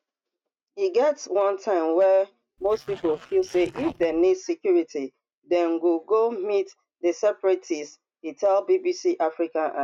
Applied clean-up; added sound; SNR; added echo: neural mask model RNNoise.